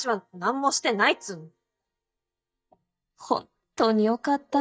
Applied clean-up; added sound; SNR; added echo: neural mask model DeepFilterNet 3.